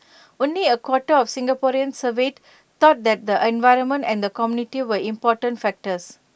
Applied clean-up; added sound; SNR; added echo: none; none; none; none.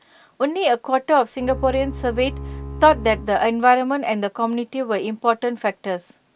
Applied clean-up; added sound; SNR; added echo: none; Bowed string instrument; 11 dB; none.